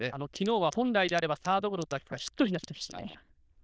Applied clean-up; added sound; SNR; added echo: neural diffusion model UNIVERSE++.